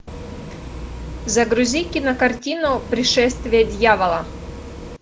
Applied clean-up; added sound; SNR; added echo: none; Bus; 11 dB; none.